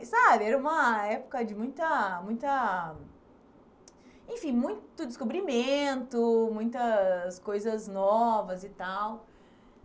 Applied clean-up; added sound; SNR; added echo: none; none; none; none.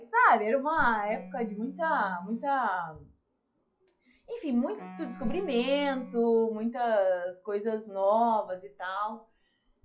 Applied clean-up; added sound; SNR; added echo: classical method log-MMSE.